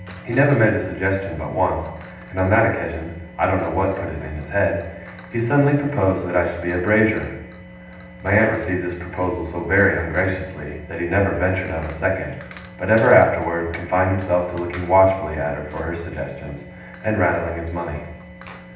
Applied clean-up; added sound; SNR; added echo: none; Chink, clink; 19 dB; reverberation time 0.8 s.